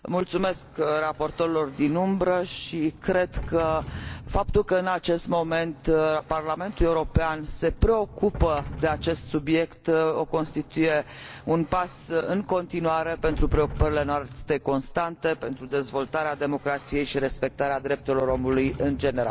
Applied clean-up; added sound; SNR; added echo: none; Sliding door; 16 dB; none.